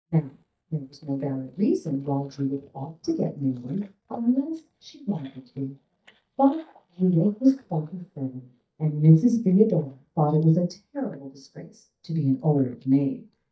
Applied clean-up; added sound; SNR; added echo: neural mask model DeepFilterNet 3.